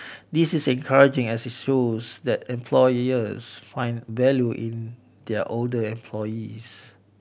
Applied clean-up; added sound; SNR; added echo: none; none; none; none.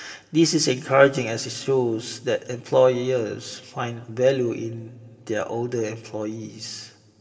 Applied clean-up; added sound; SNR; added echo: none; none; none; reverberation time 1.4 s.